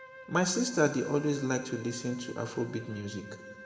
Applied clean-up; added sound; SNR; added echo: none; Wind instrument, woodwind instrument; 17 dB; reverberation time 1.6 s.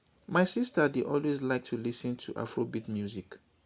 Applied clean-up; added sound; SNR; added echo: none; none; none; none.